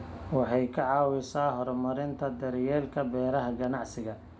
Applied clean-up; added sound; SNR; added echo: none; none; none; none.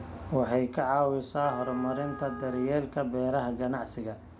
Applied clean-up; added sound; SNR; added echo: none; Trumpet; 14 dB; none.